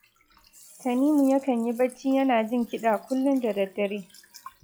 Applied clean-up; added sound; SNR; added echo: classical method log-MMSE.